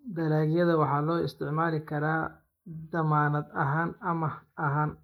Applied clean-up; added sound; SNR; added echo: neural mask model Resemble Enhance denoiser.